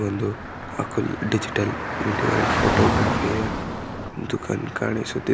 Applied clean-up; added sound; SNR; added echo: none; Traffic noise, roadway noise / Car; 1 dB; none.